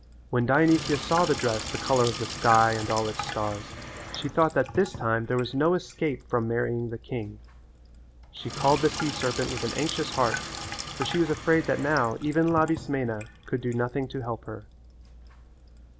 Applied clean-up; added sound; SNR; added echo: none; Sink (filling or washing); 11 dB; none.